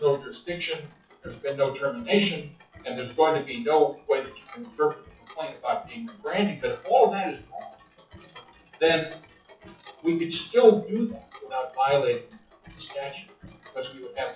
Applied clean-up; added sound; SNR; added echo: classical method WPE with log-MMSE.